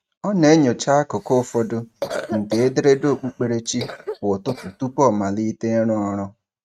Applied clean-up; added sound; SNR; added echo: neural mask model RNNoise.